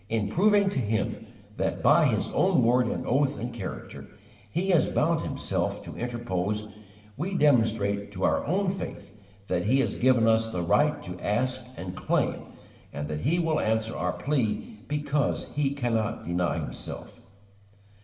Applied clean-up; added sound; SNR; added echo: none; none; none; reverberation time 1.0 s.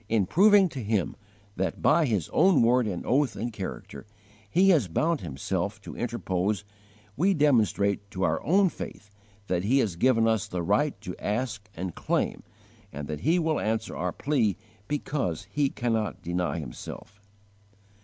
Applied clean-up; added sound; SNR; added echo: none; none; none; none.